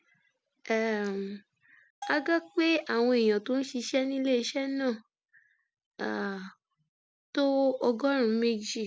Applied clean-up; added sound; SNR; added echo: none; Bell; 18 dB; none.